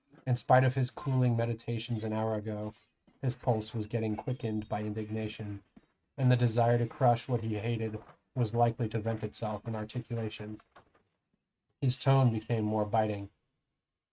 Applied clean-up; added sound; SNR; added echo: neural mask model RNNoise.